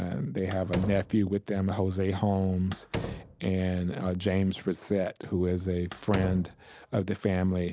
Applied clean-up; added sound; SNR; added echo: none; Slam; 11 dB; none.